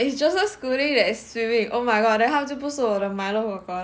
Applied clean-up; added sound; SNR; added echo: none; none; none; none.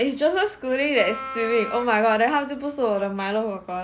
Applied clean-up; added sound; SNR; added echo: none; Wind instrument, woodwind instrument; 11 dB; none.